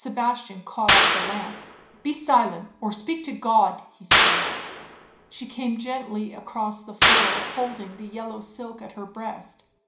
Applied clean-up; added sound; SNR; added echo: none; Clapping; -3 dB; reverberation time 0.5 s.